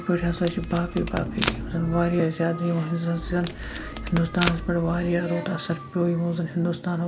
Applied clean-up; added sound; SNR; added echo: none; Packing tape, duct tape; 6 dB; none.